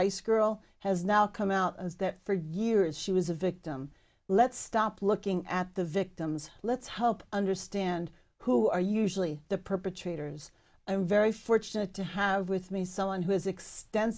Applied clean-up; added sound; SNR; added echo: none; none; none; none.